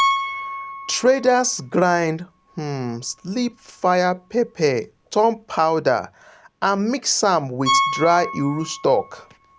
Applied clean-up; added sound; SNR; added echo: none; Piano; 8 dB; none.